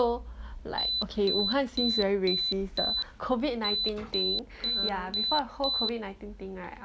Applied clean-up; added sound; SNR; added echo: none; Alarm; 0 dB; none.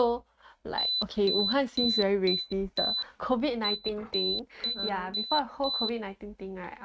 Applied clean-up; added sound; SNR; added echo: neural mask model RNNoise.